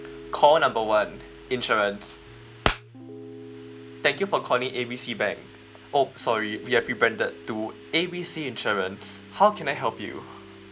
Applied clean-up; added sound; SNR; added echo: none; Piano; 18 dB; none.